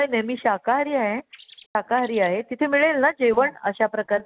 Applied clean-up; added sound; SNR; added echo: none; Bird; 16 dB; none.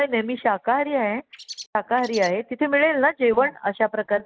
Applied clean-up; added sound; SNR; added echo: neural mask model Resemble Enhance denoiser.